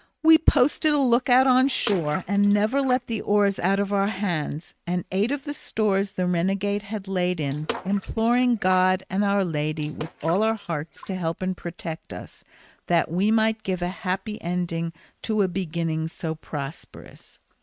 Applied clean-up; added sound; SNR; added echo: neural mask model RNNoise.